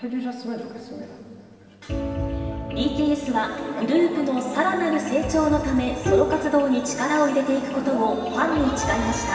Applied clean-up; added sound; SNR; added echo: none; Bowed string instrument; 7 dB; reverberation time 2.7 s.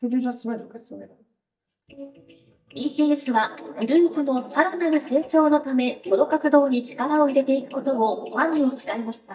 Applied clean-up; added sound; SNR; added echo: neural mask model DeepFilterNet 3.